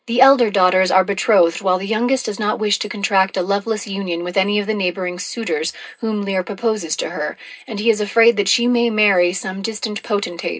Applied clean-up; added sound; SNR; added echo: none; none; none; reverberation time 0.2 s.